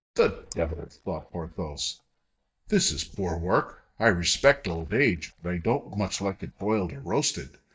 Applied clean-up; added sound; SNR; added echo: neural mask model DeepFilterNet 3.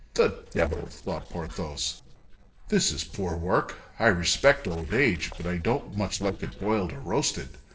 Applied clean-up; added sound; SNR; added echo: neural separator model SepFormer DNS4.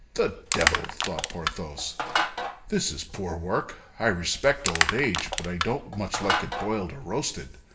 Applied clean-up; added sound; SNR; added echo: none; Crushing; 0 dB; reverberation time 0.6 s.